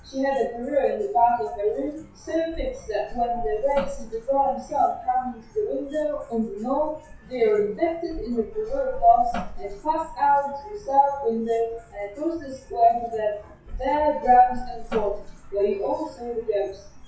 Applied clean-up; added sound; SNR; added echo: classical method WPE with log-MMSE.